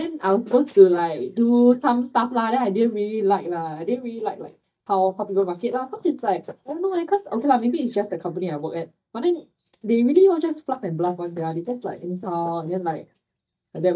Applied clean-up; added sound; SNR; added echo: neural mask model DeepFilterNet 3.